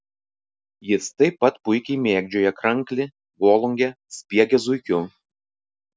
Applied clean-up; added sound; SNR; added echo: none; none; none; none.